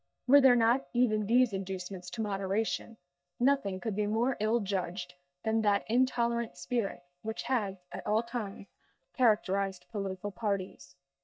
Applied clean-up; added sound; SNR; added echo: neural mask model DeepFilterNet 3.